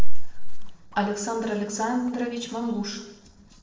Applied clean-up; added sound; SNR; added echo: neural separator model SepFormer DNS4.